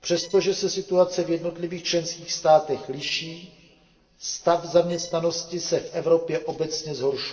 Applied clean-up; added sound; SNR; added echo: neural separator model SepFormer DNS4.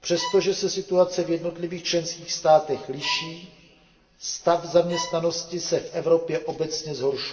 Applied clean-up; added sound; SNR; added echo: none; Bowed string instrument; 13 dB; reverberation time 1.5 s.